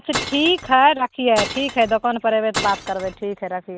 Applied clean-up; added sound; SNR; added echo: none; Glass; 10 dB; none.